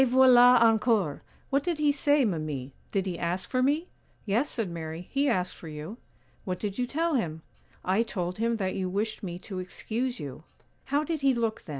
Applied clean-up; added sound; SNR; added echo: none; none; none; none.